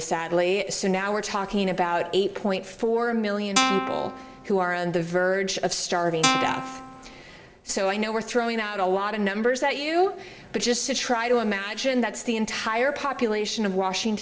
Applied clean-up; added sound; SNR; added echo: none; Guitar; 1 dB; reverberation time 2.3 s.